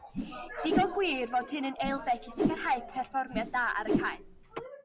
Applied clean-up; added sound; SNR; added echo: none; Whoosh, swoosh, swish; 2 dB; none.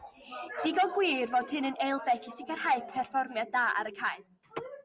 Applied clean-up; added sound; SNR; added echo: none; none; none; none.